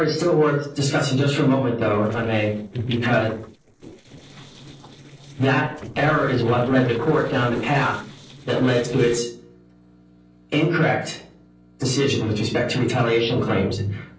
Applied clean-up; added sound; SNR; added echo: neural separator model SepFormer DNS4.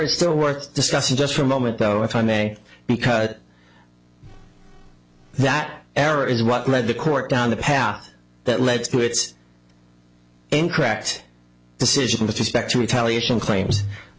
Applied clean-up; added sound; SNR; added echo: none; none; none; none.